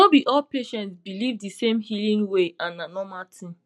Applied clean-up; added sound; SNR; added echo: none; none; none; none.